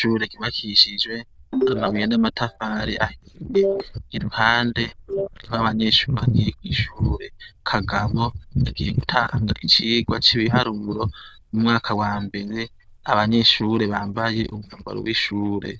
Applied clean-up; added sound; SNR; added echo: neural diffusion model UNIVERSE++.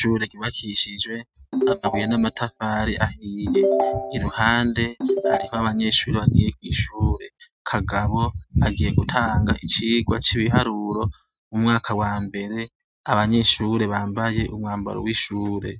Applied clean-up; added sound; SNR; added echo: neural mask model RNNoise.